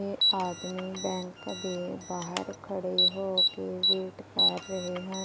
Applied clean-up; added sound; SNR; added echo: none; Alarm; -3 dB; none.